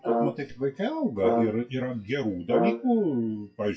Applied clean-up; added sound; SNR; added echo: classical method WPE with log-MMSE.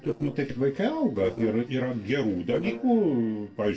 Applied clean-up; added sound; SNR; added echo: neural separator model SepFormer DNS4.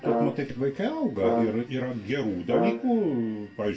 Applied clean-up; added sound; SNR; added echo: none; Brass instrument; 3 dB; reverberation time 0.2 s.